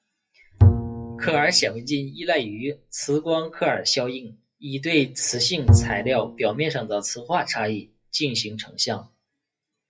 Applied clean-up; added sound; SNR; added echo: classical method WPE with log-MMSE.